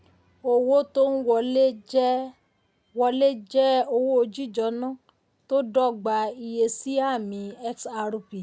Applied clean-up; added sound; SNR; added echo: none; none; none; none.